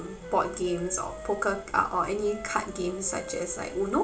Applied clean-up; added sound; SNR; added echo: none; Wind instrument, woodwind instrument; 14 dB; reverberation time 0.4 s.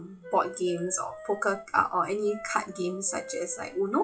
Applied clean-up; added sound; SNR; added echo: classical method WPE with log-MMSE.